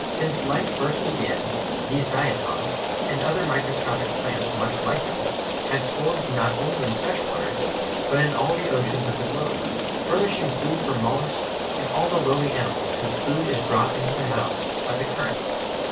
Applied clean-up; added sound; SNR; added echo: none; Rain; -1 dB; reverberation time 0.2 s.